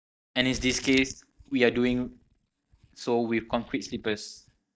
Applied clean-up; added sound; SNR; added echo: neural mask model DeepFilterNet 3.